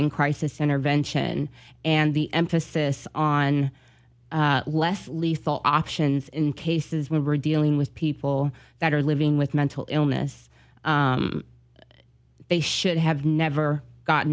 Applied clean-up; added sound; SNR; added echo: none; none; none; none.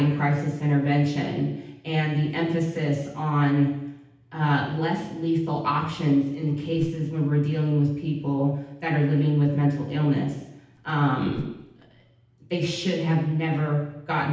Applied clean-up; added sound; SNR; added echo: none; Whoosh, swoosh, swish; 19 dB; reverberation time 0.9 s.